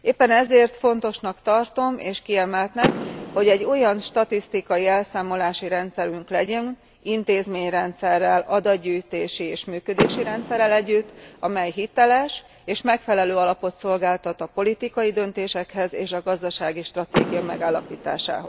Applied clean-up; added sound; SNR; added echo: none; Door / Car; 12 dB; none.